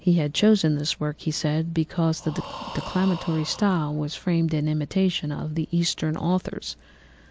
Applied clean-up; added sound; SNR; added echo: none; Breathing; 16 dB; none.